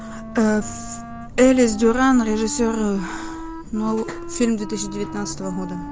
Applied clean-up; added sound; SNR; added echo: none; Wind instrument, woodwind instrument + Aircraft; 11 dB; none.